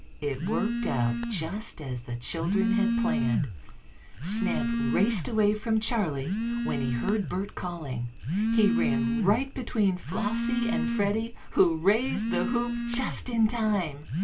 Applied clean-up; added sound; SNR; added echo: none; Telephone; 2 dB; reverberation time 0.2 s.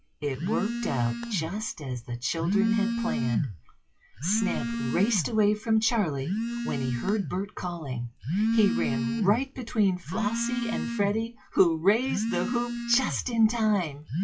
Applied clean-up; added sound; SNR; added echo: classical method WPE with log-MMSE.